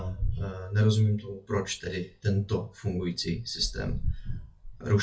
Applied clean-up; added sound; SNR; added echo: classical method WPE with log-MMSE.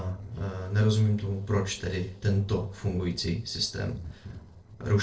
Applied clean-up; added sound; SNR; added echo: neural separator model SepFormer DNS4.